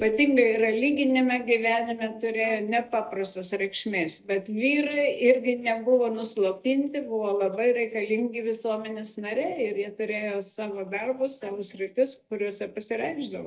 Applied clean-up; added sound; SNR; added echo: neural mask model DeepFilterNet 3.